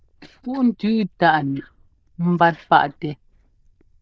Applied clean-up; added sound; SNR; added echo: neural diffusion model UNIVERSE++.